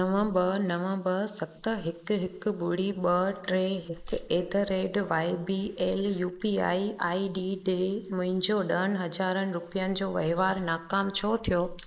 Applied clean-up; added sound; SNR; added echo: neural mask model Resemble Enhance denoiser.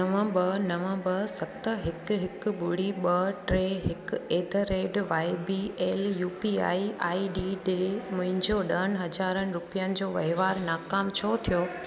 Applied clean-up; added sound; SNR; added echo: none; none; none; none.